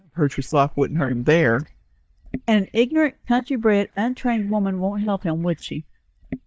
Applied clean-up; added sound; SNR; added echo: neural mask model DeepFilterNet 3.